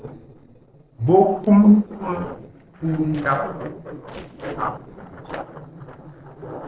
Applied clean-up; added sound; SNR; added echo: neural separator model SepFormer DNS4.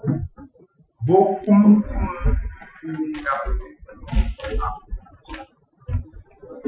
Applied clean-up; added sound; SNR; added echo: classical method Wiener filter.